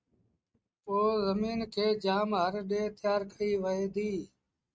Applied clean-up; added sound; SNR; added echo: neural mask model RNNoise.